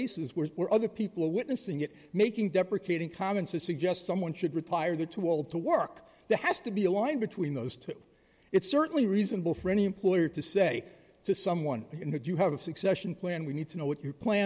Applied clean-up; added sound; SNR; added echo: none; none; none; none.